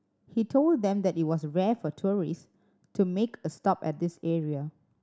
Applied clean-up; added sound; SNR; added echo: none; none; none; none.